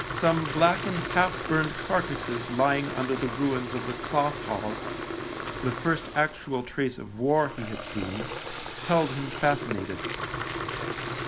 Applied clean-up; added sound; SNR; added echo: none; Fill (with liquid) / Water tap, faucet; 6 dB; none.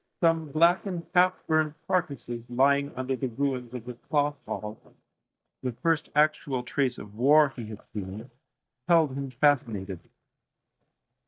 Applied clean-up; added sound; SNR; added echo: neural mask model DeepFilterNet 3.